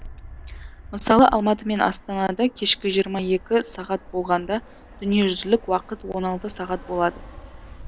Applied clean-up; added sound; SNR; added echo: none; Fixed-wing aircraft, airplane; 18 dB; none.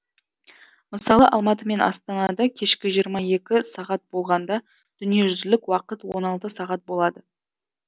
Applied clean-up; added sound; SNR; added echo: none; none; none; none.